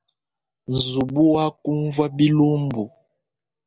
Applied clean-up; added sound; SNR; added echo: none; none; none; none.